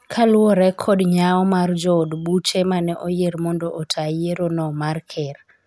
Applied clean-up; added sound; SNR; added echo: none; none; none; none.